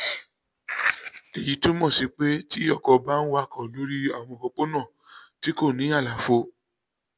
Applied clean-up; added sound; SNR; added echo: none; none; none; none.